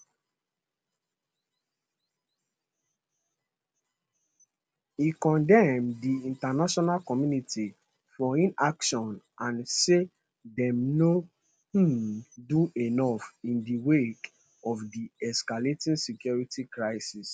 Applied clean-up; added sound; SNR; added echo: none; none; none; none.